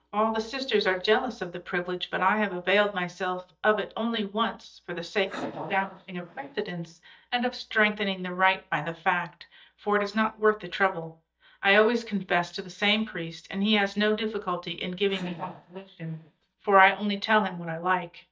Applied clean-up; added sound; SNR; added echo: neural mask model DeepFilterNet 3.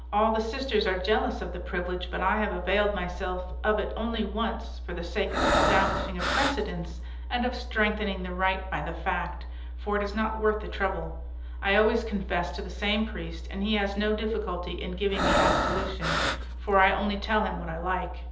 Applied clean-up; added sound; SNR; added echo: none; Breathing; -1 dB; reverberation time 1.2 s.